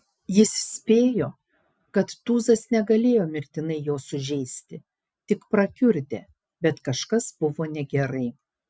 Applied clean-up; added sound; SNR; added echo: none; none; none; none.